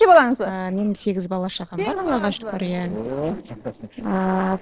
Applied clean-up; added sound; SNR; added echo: neural separator model SepFormer DNS4.